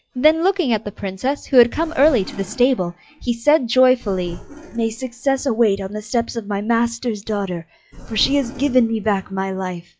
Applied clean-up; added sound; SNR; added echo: classical method log-MMSE.